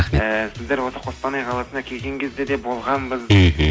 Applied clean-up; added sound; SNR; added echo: none; none; none; none.